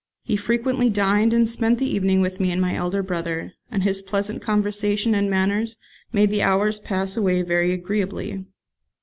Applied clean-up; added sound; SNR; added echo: none; none; none; none.